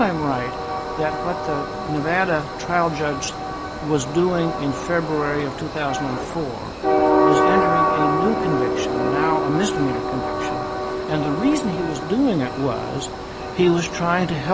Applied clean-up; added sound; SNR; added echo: none; Train; 0 dB; none.